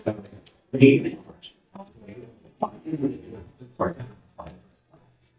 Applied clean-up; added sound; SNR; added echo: neural mask model DeepFilterNet 3.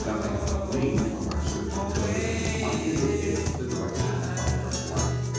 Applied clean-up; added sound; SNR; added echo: none; Guitar; 0 dB; reverberation time 1.3 s.